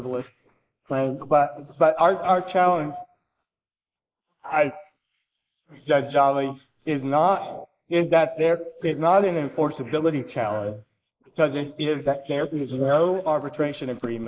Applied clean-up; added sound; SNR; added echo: neural mask model Resemble Enhance denoiser.